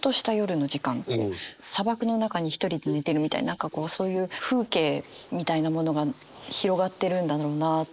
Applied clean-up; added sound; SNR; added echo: neural mask model Resemble Enhance denoiser.